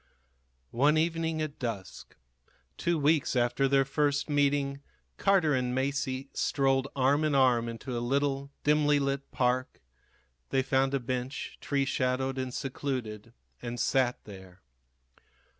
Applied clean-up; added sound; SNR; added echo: none; none; none; none.